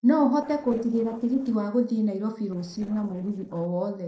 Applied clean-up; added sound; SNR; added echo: neural separator model SepFormer DNS4.